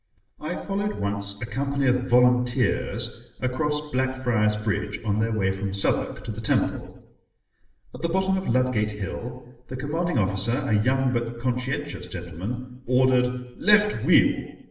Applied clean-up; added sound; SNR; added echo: none; none; none; reverberation time 0.8 s.